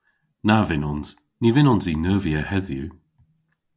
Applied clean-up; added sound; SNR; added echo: none; none; none; none.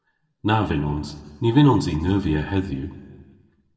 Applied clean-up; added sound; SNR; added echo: none; none; none; reverberation time 1.2 s.